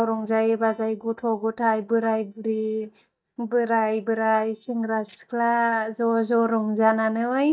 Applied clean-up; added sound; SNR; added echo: neural mask model DeepFilterNet 3.